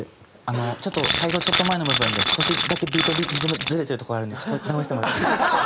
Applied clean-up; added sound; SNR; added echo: none; Tools; -4 dB; none.